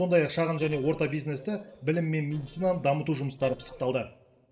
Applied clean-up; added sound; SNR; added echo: neural separator model SepFormer DNS4.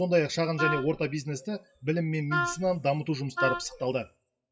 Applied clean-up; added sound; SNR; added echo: classical method WPE with log-MMSE.